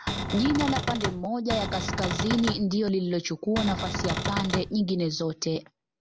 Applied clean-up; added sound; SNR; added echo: none; Cupboard open or close; 3 dB; none.